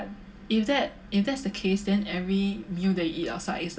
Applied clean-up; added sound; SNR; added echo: none; none; none; reverberation time 0.2 s.